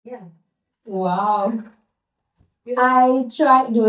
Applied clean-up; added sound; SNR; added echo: neural mask model DeepFilterNet 3.